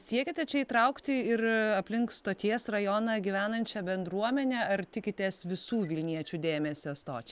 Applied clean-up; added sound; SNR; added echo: none; none; none; none.